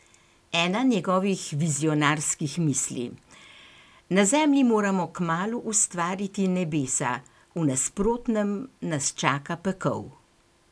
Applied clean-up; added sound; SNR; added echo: none; none; none; none.